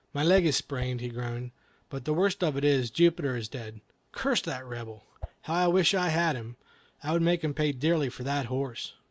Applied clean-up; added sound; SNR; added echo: neural mask model Resemble Enhance denoiser.